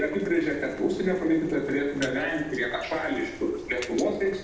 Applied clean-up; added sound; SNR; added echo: none; Rain; 17 dB; reverberation time 0.8 s.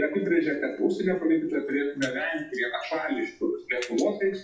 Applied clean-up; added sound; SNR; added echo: classical method WPE with log-MMSE.